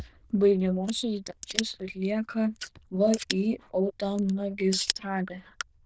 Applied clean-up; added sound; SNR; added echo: neural diffusion model UNIVERSE++.